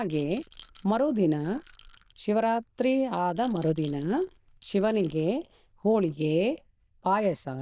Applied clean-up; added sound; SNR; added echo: neural diffusion model UNIVERSE++.